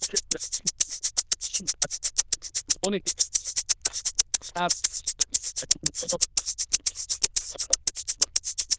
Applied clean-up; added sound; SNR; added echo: neural diffusion model UNIVERSE++.